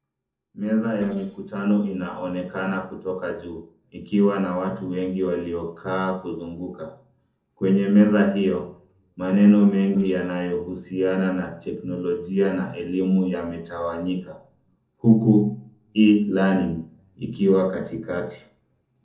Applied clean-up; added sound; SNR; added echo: neural separator model SepFormer DNS4.